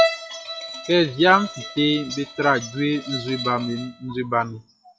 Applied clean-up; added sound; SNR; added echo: classical method log-MMSE.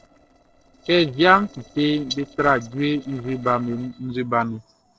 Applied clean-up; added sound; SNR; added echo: neural separator model SepFormer DNS4.